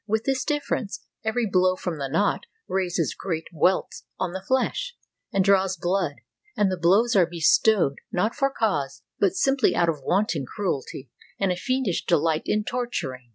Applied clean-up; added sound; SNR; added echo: none; none; none; none.